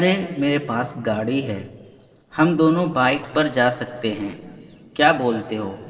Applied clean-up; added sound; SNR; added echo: neural separator model SepFormer DNS4.